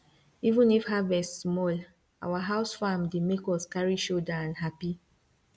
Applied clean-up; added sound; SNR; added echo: none; none; none; none.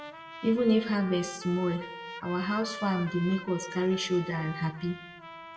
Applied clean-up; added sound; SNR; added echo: none; Trumpet; 13 dB; reverberation time 0.6 s.